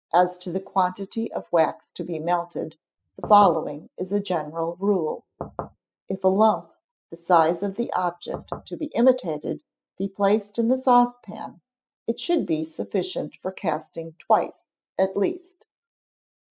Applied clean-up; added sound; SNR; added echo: classical method spectral subtraction.